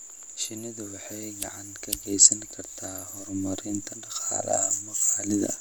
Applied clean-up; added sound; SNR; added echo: none; Fire; 13 dB; none.